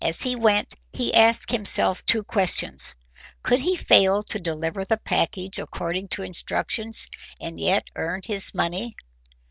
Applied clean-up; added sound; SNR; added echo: none; none; none; none.